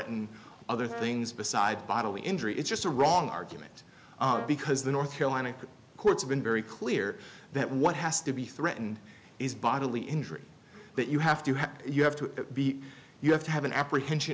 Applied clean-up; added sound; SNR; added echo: none; Brass instrument; 17 dB; none.